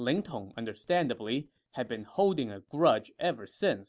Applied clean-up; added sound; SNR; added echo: none; none; none; none.